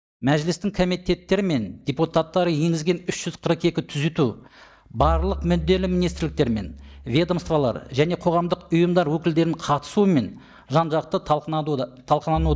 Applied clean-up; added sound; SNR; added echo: neural mask model DeepFilterNet 3.